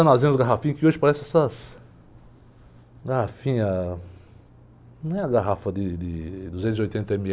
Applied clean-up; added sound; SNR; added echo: none; none; none; none.